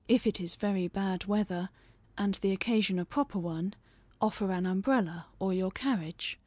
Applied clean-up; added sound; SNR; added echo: none; none; none; none.